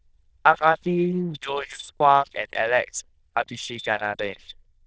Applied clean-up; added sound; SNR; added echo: neural diffusion model UNIVERSE++.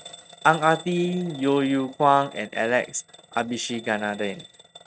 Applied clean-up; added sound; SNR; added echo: neural mask model RNNoise.